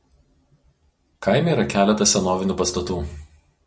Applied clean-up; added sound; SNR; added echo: none; none; none; none.